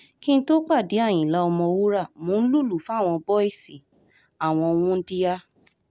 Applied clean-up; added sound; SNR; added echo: none; none; none; none.